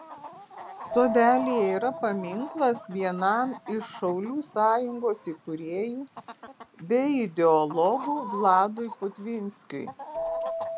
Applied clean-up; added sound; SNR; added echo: none; Keyboard (musical) + Chicken, rooster; 10 dB; none.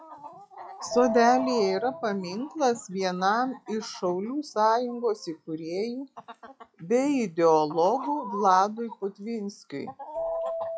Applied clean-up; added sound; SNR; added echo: classical method log-MMSE.